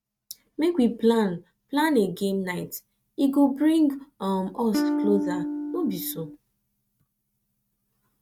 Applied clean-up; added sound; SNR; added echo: neural mask model RNNoise.